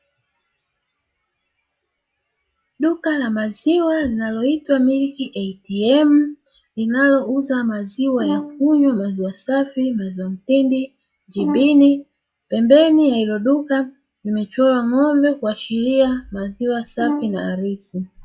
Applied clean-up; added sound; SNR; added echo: classical method log-MMSE.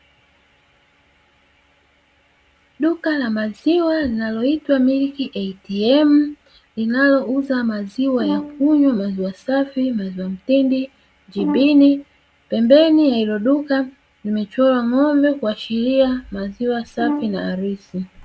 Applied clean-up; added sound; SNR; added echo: none; Brass instrument; 8 dB; none.